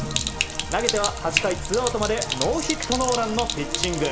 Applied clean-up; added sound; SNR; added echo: none; Sink (filling or washing); 3 dB; none.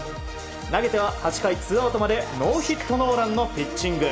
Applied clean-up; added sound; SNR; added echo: none; none; none; none.